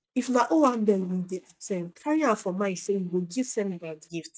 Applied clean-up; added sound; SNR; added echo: neural mask model DeepFilterNet 3.